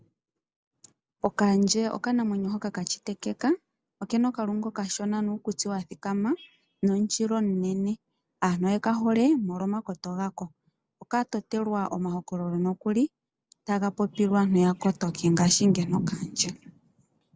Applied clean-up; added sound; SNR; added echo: none; none; none; none.